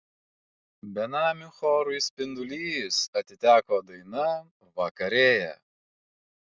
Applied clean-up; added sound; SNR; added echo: none; none; none; none.